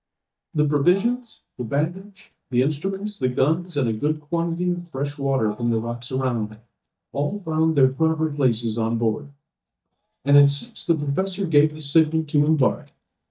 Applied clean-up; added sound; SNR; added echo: neural mask model DeepFilterNet 3.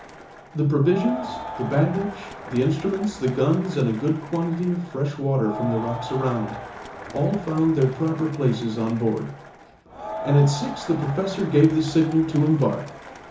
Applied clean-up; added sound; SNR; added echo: none; Crowd; 13 dB; reverberation time 0.7 s.